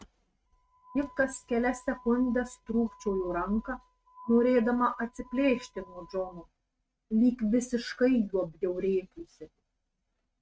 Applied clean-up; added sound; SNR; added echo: neural mask model RNNoise.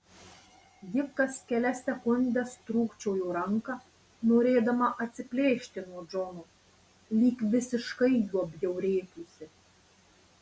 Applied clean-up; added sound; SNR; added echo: none; none; none; none.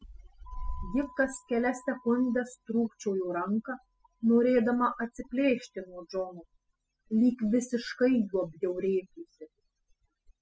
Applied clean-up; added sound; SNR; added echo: classical method spectral subtraction.